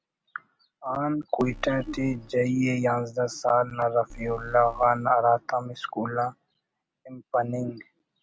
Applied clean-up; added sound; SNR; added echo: none; Alarm; 18 dB; none.